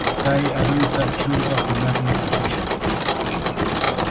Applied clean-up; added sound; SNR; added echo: none; Mechanisms; -3 dB; reverberation time 0.9 s.